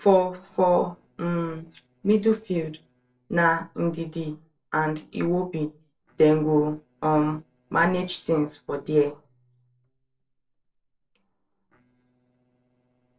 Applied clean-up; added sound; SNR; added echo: neural separator model SepFormer DNS4.